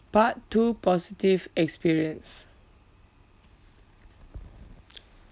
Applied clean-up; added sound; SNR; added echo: none; none; none; none.